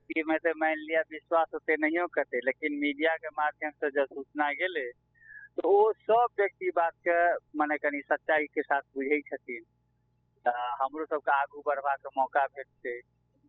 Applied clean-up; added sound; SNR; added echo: classical method spectral subtraction.